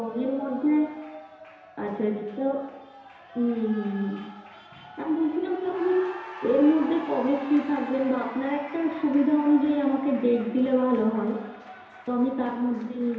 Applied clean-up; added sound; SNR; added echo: none; Cheering; 17 dB; reverberation time 1.0 s.